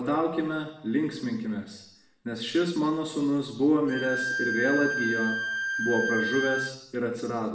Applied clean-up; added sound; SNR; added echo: none; Bowed string instrument; 2 dB; reverberation time 0.7 s.